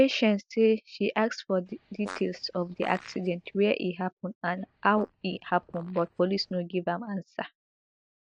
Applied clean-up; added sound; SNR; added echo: neural mask model DeepFilterNet 3.